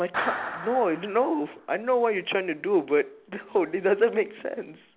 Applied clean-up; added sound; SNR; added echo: none; Clapping; 12 dB; none.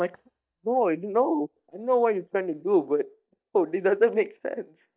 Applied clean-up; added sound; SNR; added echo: neural mask model DeepFilterNet 3.